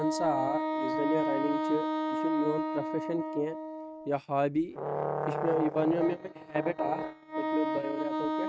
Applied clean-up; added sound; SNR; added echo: neural mask model RNNoise.